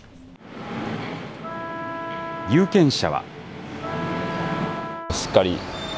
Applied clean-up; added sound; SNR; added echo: none; Wind instrument, woodwind instrument; 9 dB; none.